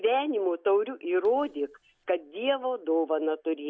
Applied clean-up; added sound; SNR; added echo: none; none; none; none.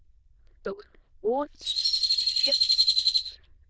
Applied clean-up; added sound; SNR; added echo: neural diffusion model UNIVERSE++.